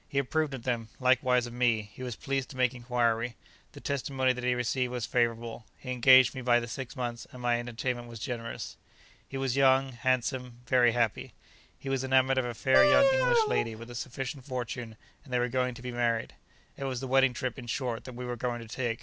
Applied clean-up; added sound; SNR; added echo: none; Wind instrument, woodwind instrument; -2 dB; none.